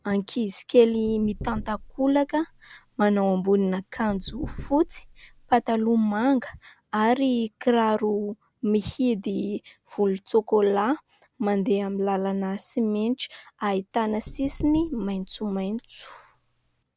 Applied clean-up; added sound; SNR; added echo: none; Knock / Wood; 17 dB; none.